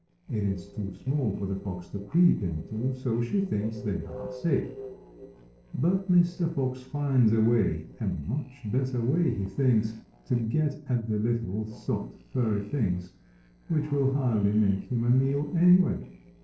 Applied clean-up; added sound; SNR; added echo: neural separator model SepFormer DNS4.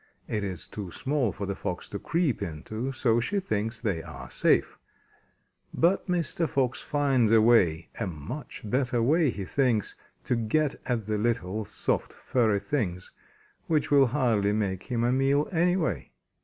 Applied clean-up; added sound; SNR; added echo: none; none; none; none.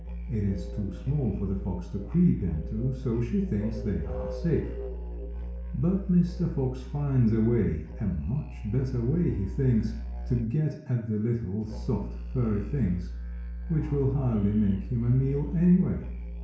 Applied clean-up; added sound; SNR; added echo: none; Musical instrument; 8 dB; reverberation time 0.6 s.